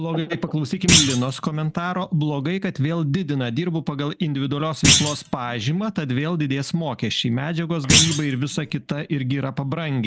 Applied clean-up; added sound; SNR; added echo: none; Thump, thud; -1 dB; none.